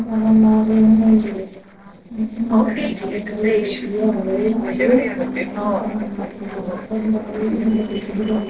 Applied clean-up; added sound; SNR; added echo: neural separator model SepFormer DNS4.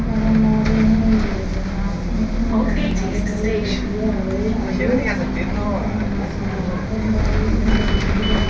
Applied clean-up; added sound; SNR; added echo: none; Bus; -2 dB; reverberation time 0.6 s.